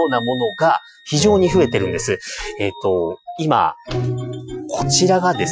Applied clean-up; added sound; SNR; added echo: classical method Wiener filter.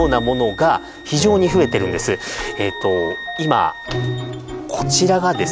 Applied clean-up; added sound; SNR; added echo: none; Wind instrument, woodwind instrument; 15 dB; none.